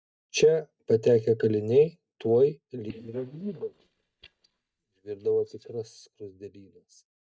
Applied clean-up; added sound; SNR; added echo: neural mask model DeepFilterNet 3.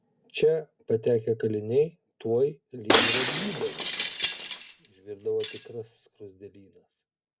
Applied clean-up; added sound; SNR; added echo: none; Shatter; -3 dB; none.